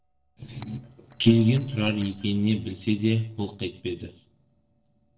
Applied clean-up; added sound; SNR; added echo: neural separator model SepFormer DNS4.